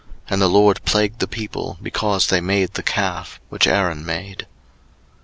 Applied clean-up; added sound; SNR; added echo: none; none; none; none.